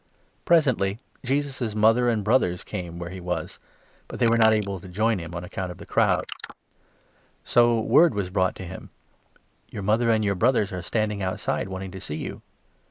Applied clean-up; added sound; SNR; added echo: neural mask model Resemble Enhance denoiser.